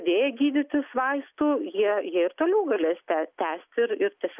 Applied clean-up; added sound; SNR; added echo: none; none; none; none.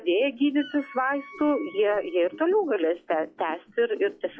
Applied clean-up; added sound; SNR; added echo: classical method log-MMSE.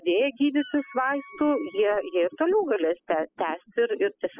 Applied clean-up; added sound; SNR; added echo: classical method spectral subtraction.